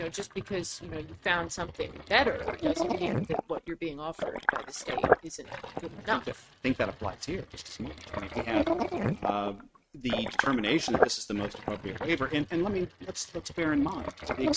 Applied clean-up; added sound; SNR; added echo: neural mask model RNNoise.